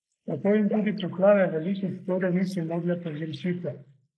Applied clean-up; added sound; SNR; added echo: neural mask model Resemble Enhance denoiser.